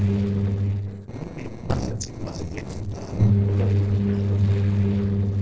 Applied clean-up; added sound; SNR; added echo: neural separator model SepFormer DNS4.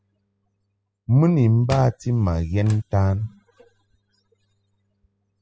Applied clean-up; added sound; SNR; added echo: classical method spectral subtraction.